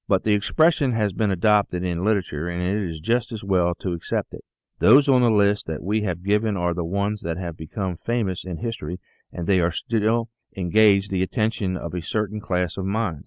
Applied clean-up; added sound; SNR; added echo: none; none; none; none.